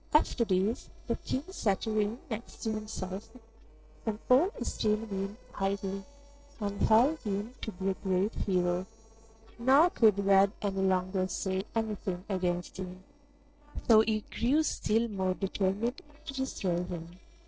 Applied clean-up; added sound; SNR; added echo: neural separator model SepFormer DNS4.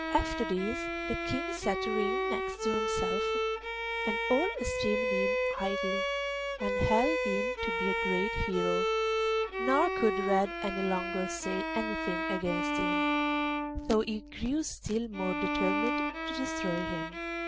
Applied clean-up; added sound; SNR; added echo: none; Bowed string instrument; -2 dB; none.